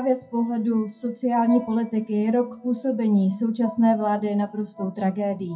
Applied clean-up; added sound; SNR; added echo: classical method WPE with log-MMSE.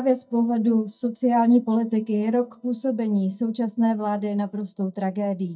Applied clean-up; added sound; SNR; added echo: neural mask model DeepFilterNet 3.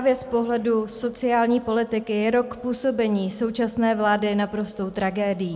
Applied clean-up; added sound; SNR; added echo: none; none; none; none.